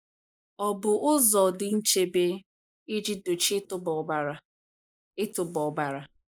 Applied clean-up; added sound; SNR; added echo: neural mask model Resemble Enhance denoiser.